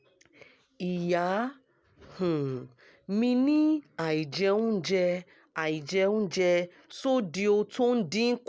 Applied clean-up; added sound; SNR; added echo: none; none; none; none.